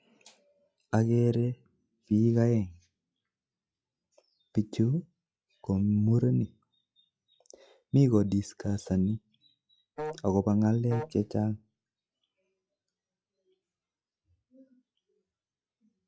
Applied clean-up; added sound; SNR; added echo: classical method log-MMSE.